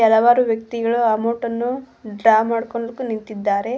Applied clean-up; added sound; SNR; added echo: none; none; none; none.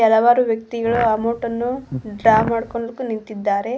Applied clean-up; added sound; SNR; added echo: none; Fart; 11 dB; none.